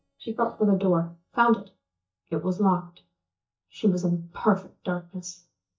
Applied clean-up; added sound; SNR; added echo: neural mask model DeepFilterNet 3.